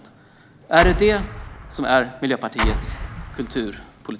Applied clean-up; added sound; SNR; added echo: none; Explosion; 4 dB; none.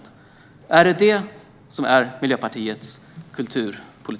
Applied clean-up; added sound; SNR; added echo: none; none; none; none.